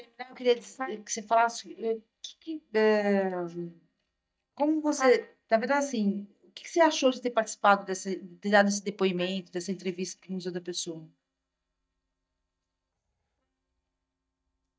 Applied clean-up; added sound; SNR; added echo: neural mask model DeepFilterNet 3.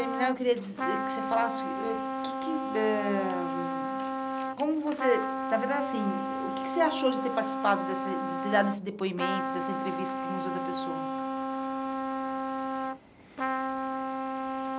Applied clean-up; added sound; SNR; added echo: none; Trumpet; 0 dB; none.